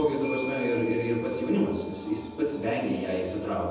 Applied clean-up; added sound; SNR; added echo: none; Bell / Doorbell; 15 dB; reverberation time 1.1 s.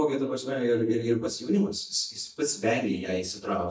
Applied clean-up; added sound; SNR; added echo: neural mask model DeepFilterNet 3.